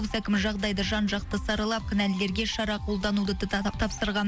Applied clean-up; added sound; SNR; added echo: none; none; none; none.